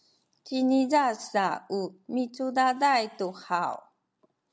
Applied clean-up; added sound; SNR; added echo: none; none; none; none.